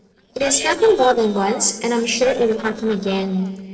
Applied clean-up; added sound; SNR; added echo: neural separator model SepFormer DNS4.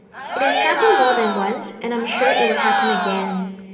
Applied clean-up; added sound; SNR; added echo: none; Cheering; 0 dB; reverberation time 2.5 s.